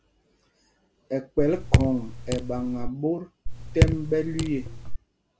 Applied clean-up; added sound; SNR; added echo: none; Raindrop / Drip; -4 dB; none.